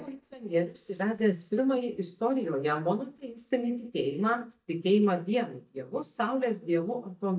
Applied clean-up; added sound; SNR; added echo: neural mask model DeepFilterNet 3.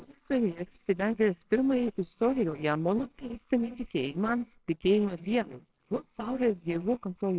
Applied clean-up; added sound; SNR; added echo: neural separator model SepFormer WHAMR!.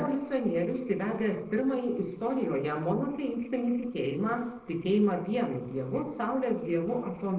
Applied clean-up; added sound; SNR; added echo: neural separator model SepFormer DNS4.